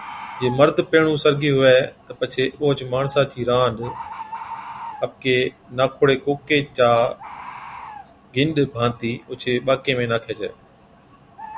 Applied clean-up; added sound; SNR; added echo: none; Bird; 18 dB; none.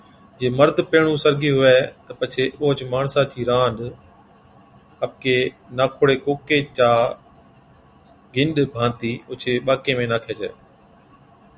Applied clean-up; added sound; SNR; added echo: none; none; none; none.